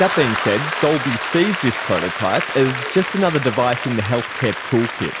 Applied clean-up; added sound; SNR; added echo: none; Applause / Crowd; 5 dB; none.